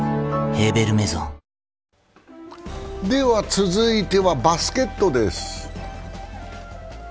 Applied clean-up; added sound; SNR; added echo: none; none; none; none.